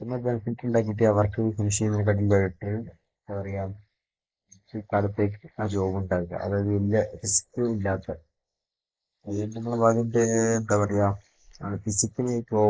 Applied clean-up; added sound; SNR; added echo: neural mask model Resemble Enhance denoiser.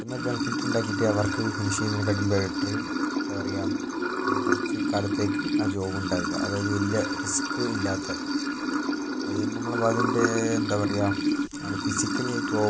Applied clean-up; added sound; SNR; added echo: none; Sink (filling or washing) / Water; -2 dB; none.